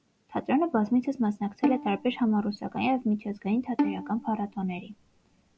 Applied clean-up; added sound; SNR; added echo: none; Bowed string instrument; 6 dB; none.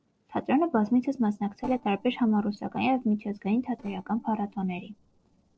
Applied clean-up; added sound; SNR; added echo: neural separator model SepFormer DNS4.